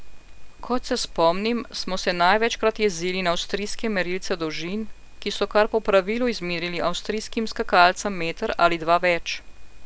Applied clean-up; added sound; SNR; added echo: none; none; none; none.